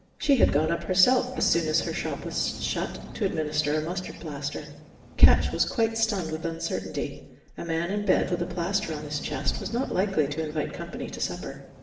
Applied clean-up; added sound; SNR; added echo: none; Engine; 17 dB; reverberation time 0.8 s.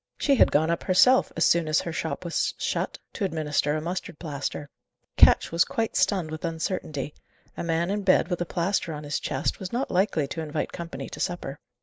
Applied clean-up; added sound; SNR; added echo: none; none; none; none.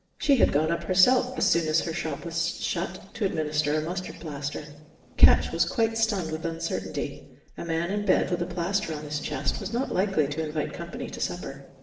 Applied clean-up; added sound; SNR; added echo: neural separator model SepFormer DNS4.